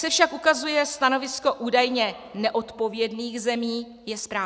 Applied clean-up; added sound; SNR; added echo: none; none; none; none.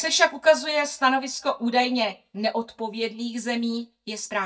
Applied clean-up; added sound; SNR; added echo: neural mask model DeepFilterNet 3.